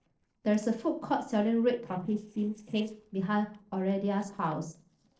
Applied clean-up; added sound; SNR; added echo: neural separator model SepFormer DNS4.